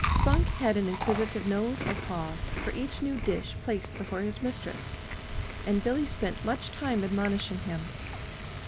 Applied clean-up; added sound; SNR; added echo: none; Chewing, mastication; 1 dB; none.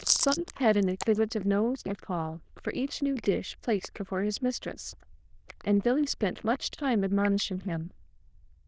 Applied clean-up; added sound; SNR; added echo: neural diffusion model UNIVERSE++.